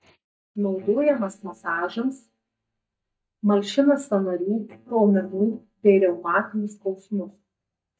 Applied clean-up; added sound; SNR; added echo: neural mask model DeepFilterNet 3.